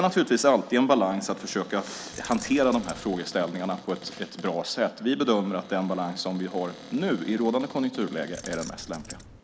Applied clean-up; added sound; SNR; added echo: none; Cupboard open or close + Keys jangling; 18 dB; none.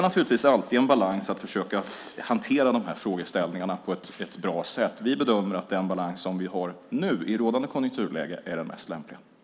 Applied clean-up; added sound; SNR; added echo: none; none; none; none.